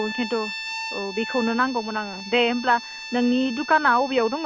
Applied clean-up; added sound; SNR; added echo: none; Bowed string instrument; 11 dB; none.